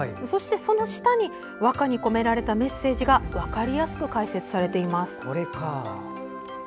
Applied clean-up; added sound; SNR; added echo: none; Animal; 11 dB; none.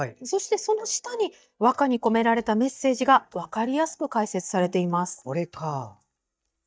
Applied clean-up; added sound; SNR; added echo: neural mask model DeepFilterNet 3.